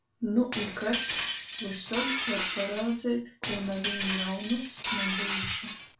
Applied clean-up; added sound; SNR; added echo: none; Glass; 1 dB; reverberation time 0.3 s.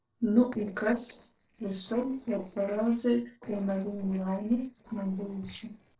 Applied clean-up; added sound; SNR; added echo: neural separator model SepFormer DNS4.